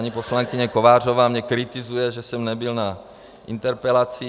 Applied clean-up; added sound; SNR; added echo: none; none; none; none.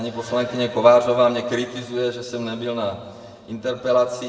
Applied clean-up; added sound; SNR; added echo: none; none; none; reverberation time 1.4 s.